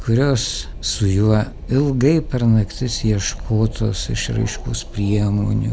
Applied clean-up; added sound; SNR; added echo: none; Wind; 11 dB; none.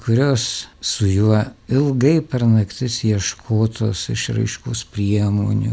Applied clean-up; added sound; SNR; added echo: none; none; none; none.